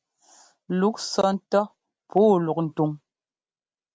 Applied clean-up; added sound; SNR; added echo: none; none; none; none.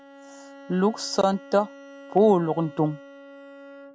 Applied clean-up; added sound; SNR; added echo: none; Bowed string instrument; 19 dB; none.